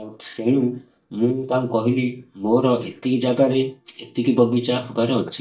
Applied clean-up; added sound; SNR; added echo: neural mask model DeepFilterNet 3.